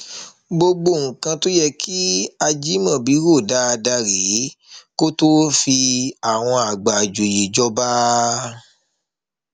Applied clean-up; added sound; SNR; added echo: none; none; none; none.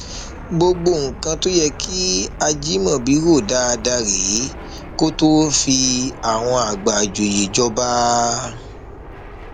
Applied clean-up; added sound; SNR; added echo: none; Fixed-wing aircraft, airplane; 14 dB; none.